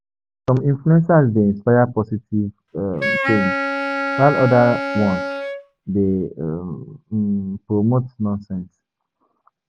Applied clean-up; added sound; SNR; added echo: none; Wind instrument, woodwind instrument; 4 dB; none.